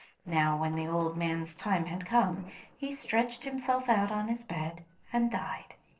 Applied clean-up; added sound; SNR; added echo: neural separator model SepFormer DNS4.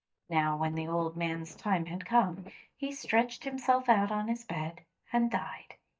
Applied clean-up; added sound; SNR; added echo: neural mask model DeepFilterNet 3.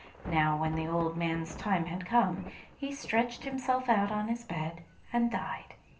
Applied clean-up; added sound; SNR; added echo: none; Thunder / Rain; 16 dB; reverberation time 0.3 s.